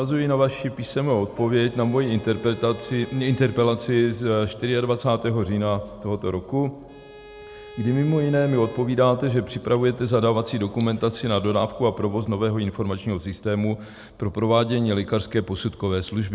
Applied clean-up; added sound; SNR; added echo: none; Bowed string instrument; 20 dB; none.